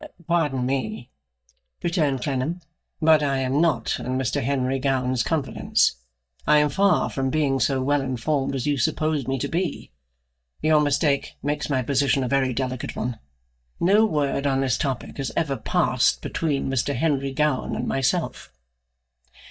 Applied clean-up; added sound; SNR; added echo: neural mask model DeepFilterNet 3.